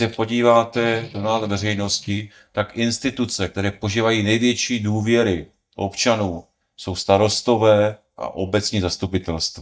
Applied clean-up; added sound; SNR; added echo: neural mask model DeepFilterNet 3.